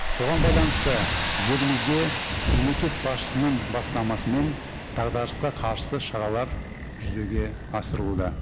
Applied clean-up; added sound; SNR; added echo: none; Tools + Thunderstorm; 0 dB; none.